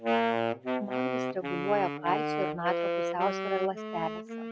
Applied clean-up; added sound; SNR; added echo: none; Wind instrument, woodwind instrument; -2 dB; none.